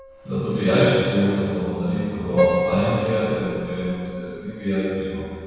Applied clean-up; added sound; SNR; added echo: none; Piano; 7 dB; reverberation time 2.1 s.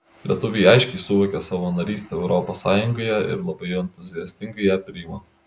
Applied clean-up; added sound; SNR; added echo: none; none; none; none.